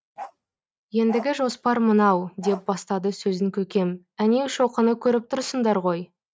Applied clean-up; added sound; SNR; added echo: neural mask model RNNoise.